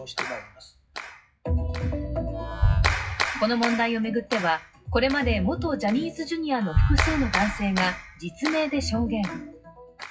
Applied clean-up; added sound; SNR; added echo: classical method WPE with log-MMSE.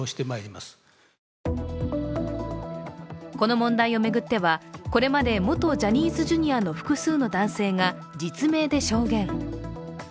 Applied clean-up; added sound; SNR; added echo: none; none; none; none.